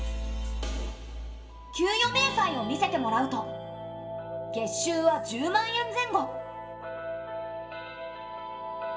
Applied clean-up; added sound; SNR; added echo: none; none; none; reverberation time 1.2 s.